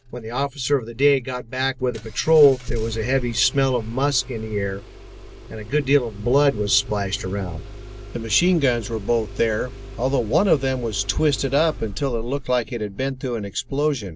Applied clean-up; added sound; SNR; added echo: none; Engine starting; 13 dB; none.